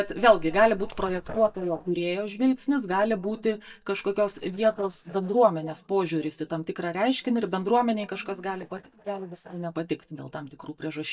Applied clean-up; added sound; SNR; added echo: neural mask model DeepFilterNet 3.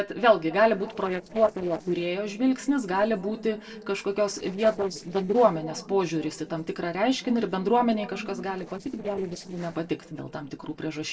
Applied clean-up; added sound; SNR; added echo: neural separator model SepFormer DNS4.